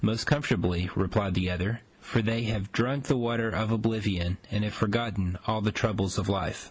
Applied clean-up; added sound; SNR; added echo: none; none; none; none.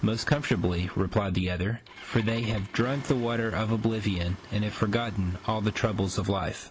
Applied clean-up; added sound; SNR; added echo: none; Engine starting; 20 dB; none.